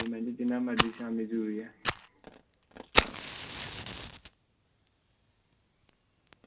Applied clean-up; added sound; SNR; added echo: none; Fire; -4 dB; reverberation time 0.2 s.